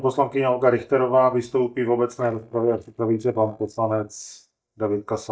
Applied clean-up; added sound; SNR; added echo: neural mask model DeepFilterNet 3.